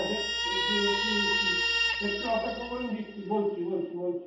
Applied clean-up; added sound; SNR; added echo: none; Guitar; -1 dB; reverberation time 0.7 s.